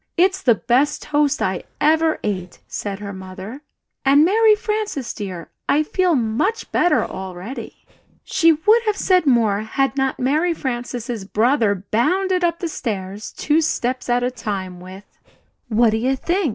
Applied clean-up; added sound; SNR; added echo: neural separator model SepFormer DNS4.